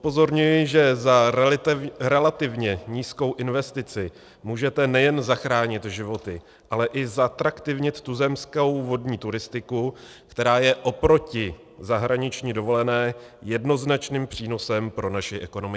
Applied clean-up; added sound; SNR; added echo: none; none; none; none.